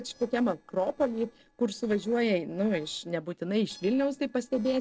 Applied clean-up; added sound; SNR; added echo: neural separator model SepFormer DNS4.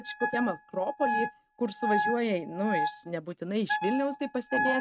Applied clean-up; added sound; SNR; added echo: neural mask model RNNoise.